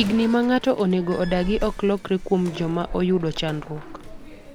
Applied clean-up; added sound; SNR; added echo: none; Slam; 12 dB; none.